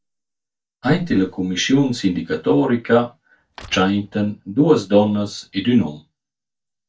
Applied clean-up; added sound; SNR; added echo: neural mask model DeepFilterNet 3.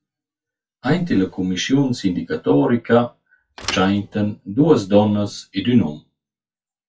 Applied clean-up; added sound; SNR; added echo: classical method WPE with log-MMSE.